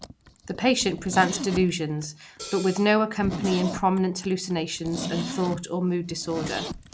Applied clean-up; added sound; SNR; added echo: none; Hi-hat + Zipper (clothing); 11 dB; none.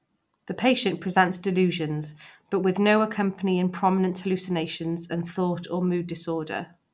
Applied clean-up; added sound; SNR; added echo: none; none; none; none.